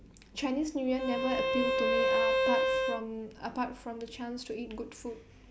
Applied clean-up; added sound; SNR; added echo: none; Bowed string instrument; -5 dB; none.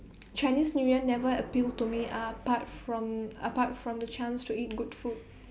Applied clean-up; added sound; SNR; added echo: none; none; none; none.